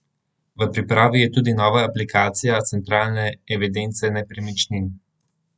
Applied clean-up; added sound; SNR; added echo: none; none; none; none.